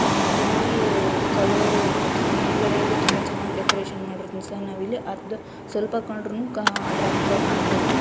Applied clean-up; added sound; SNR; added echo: none; Mechanical fan; -5 dB; none.